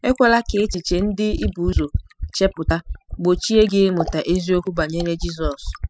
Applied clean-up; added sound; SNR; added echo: classical method spectral subtraction.